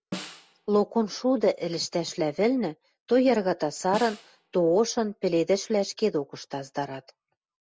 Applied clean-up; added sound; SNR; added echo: none; Snare drum; 16 dB; none.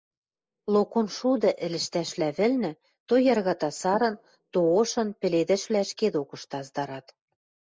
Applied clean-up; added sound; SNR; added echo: neural mask model Resemble Enhance denoiser.